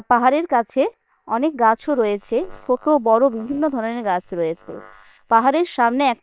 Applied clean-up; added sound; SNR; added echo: neural separator model SepFormer WHAM!.